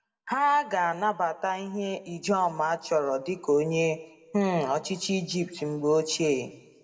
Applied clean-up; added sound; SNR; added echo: none; none; none; reverberation time 1.0 s.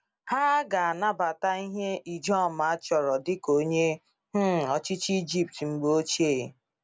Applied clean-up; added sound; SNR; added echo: none; none; none; none.